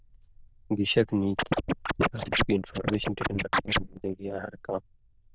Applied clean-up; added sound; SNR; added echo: neural diffusion model UNIVERSE++.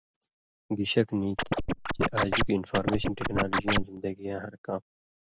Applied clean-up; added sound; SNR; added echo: none; Scratching (performance technique); -3 dB; none.